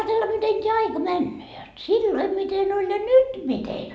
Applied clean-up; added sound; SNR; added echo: none; none; none; none.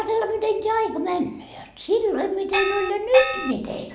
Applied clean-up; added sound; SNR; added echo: none; Gong; 2 dB; none.